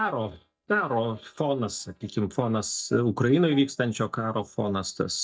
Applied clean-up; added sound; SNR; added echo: neural mask model DeepFilterNet 3.